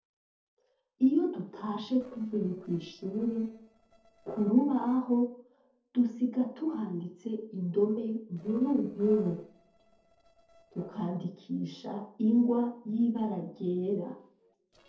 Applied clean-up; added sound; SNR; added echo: neural separator model SepFormer DNS4.